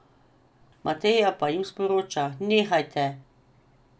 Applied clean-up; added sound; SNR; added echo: none; none; none; none.